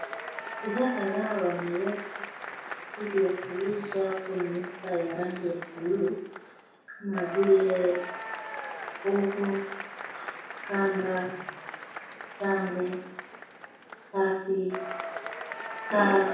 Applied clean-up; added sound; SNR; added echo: none; Applause / Crowd / Cheering; 9 dB; reverberation time 0.7 s.